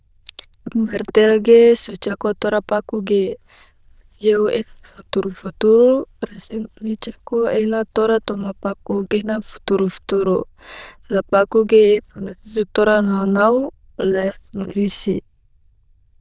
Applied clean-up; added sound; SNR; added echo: neural diffusion model UNIVERSE++.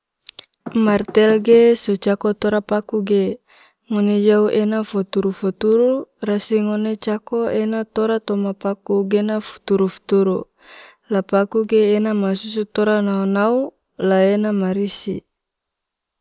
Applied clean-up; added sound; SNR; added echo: none; Knock / Wood; 15 dB; none.